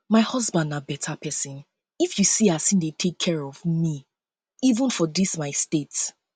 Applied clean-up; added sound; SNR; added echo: none; none; none; none.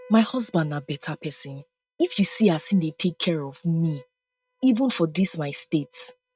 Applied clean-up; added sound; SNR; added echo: neural mask model RNNoise.